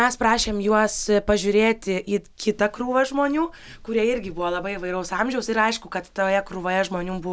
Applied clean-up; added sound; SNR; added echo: none; none; none; none.